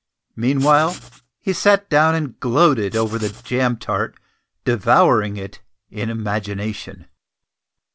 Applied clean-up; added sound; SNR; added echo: none; Writing; 17 dB; none.